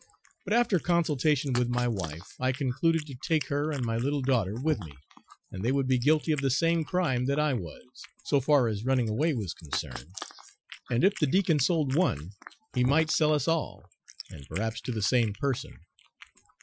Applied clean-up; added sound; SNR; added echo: classical method Wiener filter.